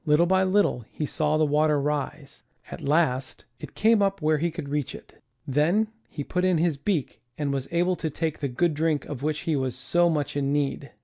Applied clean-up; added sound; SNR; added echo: none; none; none; none.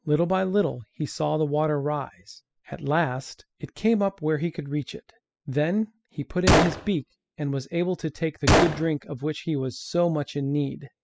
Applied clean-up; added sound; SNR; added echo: classical method spectral subtraction.